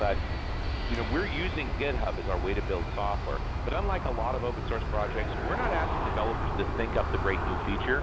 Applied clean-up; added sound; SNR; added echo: none; Aircraft; -3 dB; none.